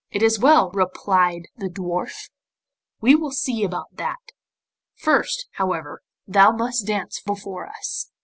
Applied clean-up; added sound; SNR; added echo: none; none; none; none.